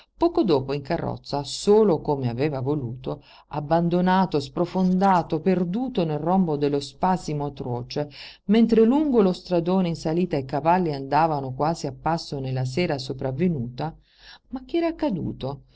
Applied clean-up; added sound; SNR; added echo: neural separator model SepFormer DNS4.